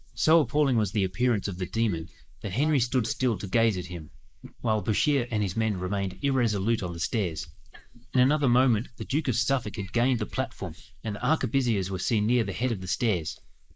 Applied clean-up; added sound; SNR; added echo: neural mask model Resemble Enhance denoiser.